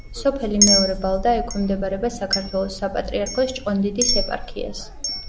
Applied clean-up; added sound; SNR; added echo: none; Chink, clink; 2 dB; none.